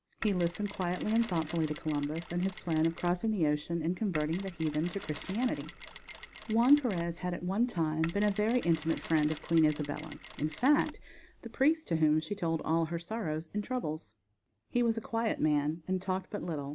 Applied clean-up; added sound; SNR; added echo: none; Mechanisms; 13 dB; none.